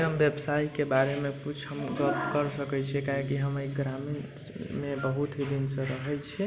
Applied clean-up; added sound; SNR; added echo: none; Wind instrument, woodwind instrument + Rattle (instrument); 11 dB; none.